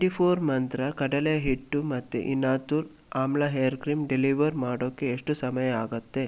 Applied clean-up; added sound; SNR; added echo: none; none; none; none.